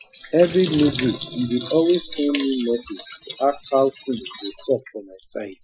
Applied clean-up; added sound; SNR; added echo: classical method Wiener filter.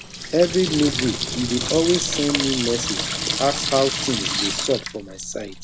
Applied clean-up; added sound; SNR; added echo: none; Sink (filling or washing) / Water tap, faucet; 3 dB; none.